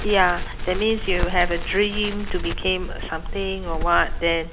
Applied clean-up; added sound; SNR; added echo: none; Crackle; 3 dB; none.